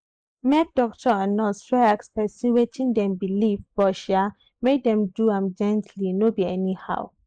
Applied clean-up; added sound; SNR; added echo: neural mask model Resemble Enhance denoiser.